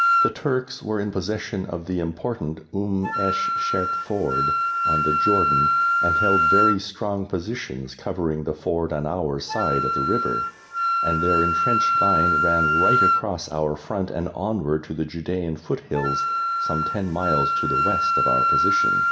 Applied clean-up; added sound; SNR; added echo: none; Wind instrument, woodwind instrument; -3 dB; reverberation time 0.6 s.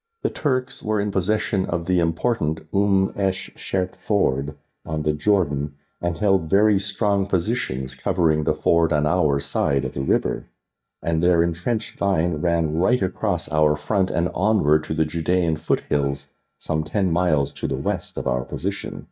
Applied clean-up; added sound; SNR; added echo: neural mask model DeepFilterNet 3.